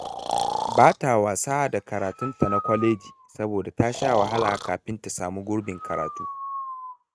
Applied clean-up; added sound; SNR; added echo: neural mask model RNNoise.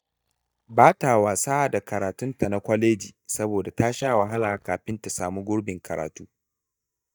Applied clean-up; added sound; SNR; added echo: neural mask model DeepFilterNet 3.